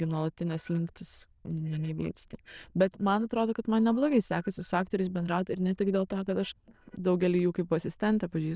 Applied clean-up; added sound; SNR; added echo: neural diffusion model UNIVERSE++.